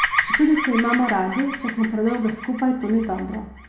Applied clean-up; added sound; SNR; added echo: none; Bird vocalization, bird call, bird song; 6 dB; reverberation time 0.9 s.